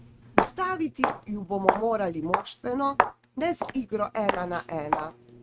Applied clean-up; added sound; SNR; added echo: neural mask model RNNoise.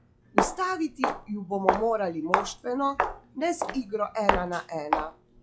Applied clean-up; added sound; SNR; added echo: classical method log-MMSE.